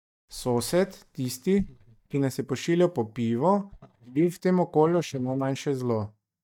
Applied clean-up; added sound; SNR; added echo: neural mask model DeepFilterNet 3.